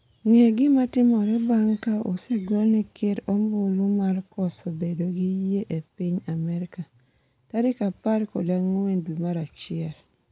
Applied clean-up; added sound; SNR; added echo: none; none; none; none.